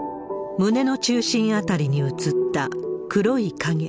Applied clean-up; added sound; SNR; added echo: none; none; none; none.